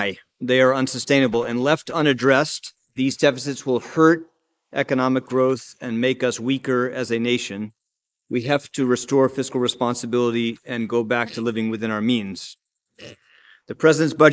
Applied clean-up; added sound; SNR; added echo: neural mask model Resemble Enhance denoiser.